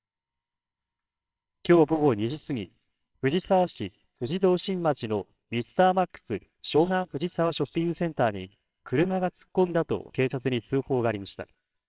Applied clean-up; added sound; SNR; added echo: neural separator model SepFormer WHAMR!.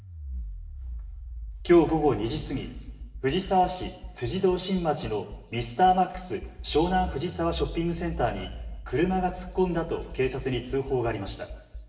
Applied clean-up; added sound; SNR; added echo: none; Accelerating, revving, vroom; 11 dB; reverberation time 1.1 s.